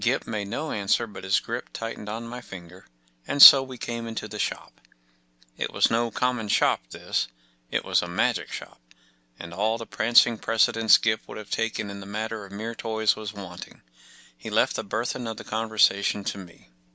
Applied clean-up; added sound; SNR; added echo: none; none; none; none.